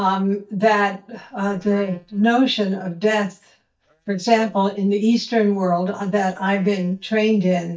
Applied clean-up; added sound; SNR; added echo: neural mask model DeepFilterNet 3.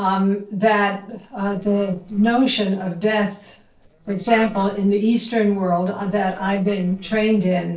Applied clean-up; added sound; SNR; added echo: neural separator model SepFormer DNS4.